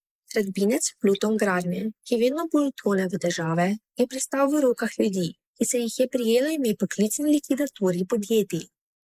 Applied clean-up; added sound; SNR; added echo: neural mask model Resemble Enhance denoiser.